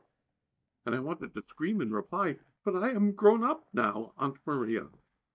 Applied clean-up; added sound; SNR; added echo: neural mask model DeepFilterNet 3.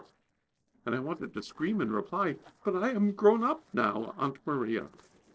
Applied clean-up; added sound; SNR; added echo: neural separator model SepFormer DNS4.